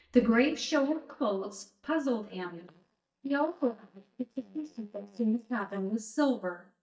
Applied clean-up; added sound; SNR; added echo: neural mask model DeepFilterNet 3.